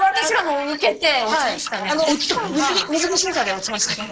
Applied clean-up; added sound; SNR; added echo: neural mask model Resemble Enhance denoiser.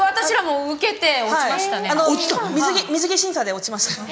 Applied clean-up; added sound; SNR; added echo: none; none; none; none.